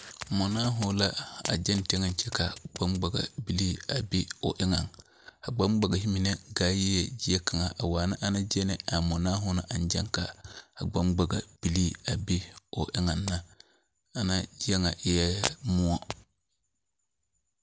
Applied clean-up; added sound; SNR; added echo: none; none; none; none.